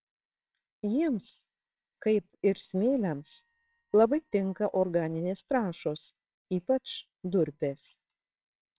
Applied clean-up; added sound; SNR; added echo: neural separator model SepFormer WHAMR!.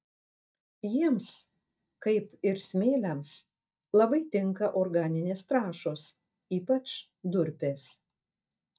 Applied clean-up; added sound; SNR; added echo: neural mask model DeepFilterNet 3.